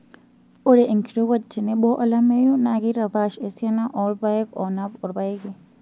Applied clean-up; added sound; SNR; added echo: none; none; none; none.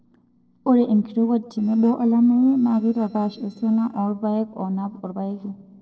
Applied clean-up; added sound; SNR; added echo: neural separator model SepFormer DNS4.